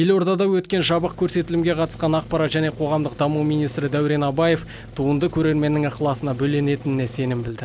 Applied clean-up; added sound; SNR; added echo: none; Engine; 17 dB; none.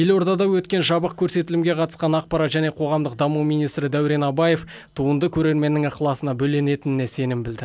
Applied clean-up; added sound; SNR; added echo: none; none; none; none.